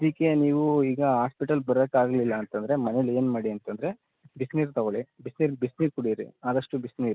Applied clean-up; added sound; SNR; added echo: none; none; none; none.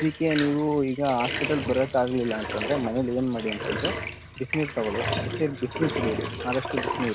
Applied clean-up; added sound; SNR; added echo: none; Bathtub (filling or washing); 5 dB; none.